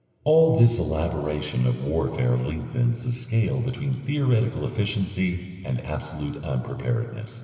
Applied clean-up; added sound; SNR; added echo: none; none; none; reverberation time 2.3 s.